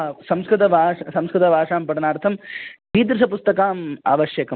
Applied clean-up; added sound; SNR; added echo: none; none; none; none.